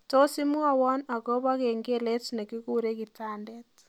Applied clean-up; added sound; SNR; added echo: none; none; none; none.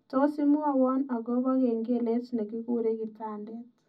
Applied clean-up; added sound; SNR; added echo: none; none; none; reverberation time 0.4 s.